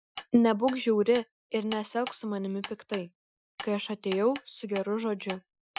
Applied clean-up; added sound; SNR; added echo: classical method Wiener filter.